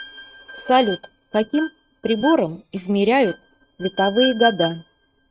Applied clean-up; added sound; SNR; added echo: neural mask model RNNoise.